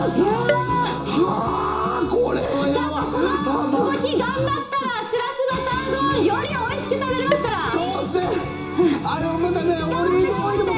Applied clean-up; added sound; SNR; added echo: none; Dishes, pots, and pans; 11 dB; reverberation time 0.2 s.